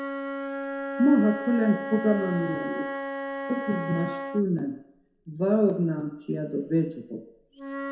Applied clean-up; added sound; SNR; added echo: none; Wind instrument, woodwind instrument; 8 dB; reverberation time 0.6 s.